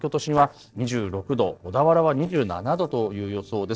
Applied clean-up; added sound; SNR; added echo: neural separator model SepFormer DNS4.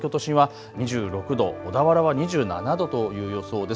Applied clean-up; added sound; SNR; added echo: none; none; none; none.